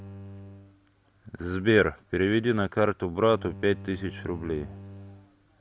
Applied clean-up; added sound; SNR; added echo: none; Bowed string instrument; 17 dB; none.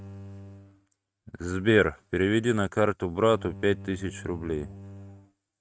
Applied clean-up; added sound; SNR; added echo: neural mask model RNNoise.